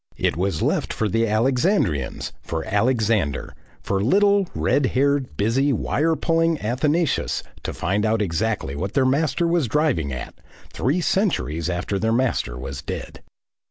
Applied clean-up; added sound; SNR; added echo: none; none; none; none.